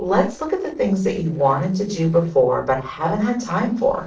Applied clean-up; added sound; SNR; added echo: neural separator model SepFormer DNS4.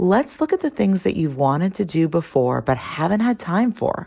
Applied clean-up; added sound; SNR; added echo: none; none; none; none.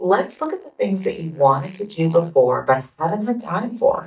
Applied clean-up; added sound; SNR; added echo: neural mask model DeepFilterNet 3.